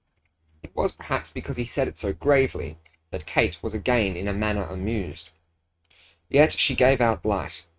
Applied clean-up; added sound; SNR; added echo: neural mask model RNNoise.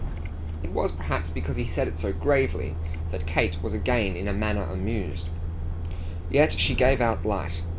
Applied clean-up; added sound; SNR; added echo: none; Truck; 1 dB; none.